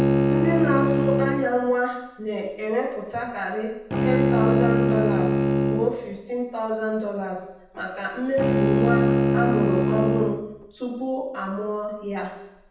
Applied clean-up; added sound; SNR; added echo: none; Bowed string instrument; -3 dB; reverberation time 0.9 s.